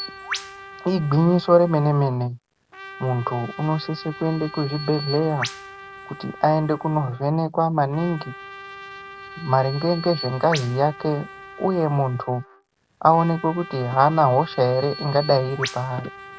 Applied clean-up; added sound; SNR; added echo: none; Trumpet + Bird vocalization, bird call, bird song; 14 dB; none.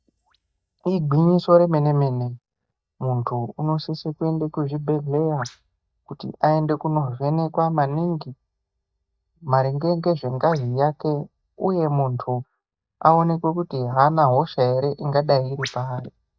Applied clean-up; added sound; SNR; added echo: neural mask model DeepFilterNet 3.